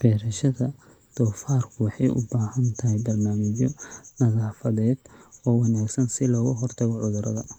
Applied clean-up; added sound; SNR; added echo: neural mask model Resemble Enhance denoiser.